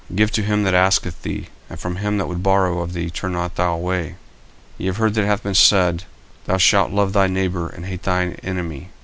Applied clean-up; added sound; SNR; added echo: none; none; none; none.